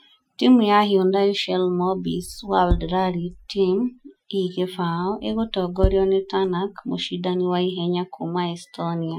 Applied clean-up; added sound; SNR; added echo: classical method Wiener filter.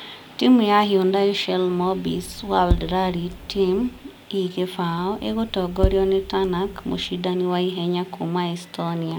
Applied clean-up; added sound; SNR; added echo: none; Tap; 8 dB; none.